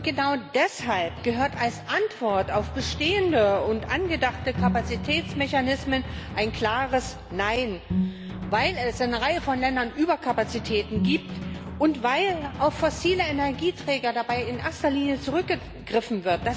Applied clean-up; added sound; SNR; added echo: none; Drum + Bowed string instrument; 8 dB; none.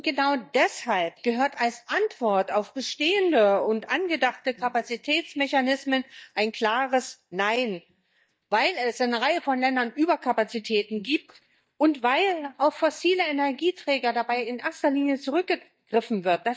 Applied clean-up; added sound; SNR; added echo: neural mask model DeepFilterNet 3.